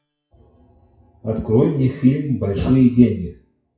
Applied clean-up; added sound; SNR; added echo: classical method WPE with log-MMSE.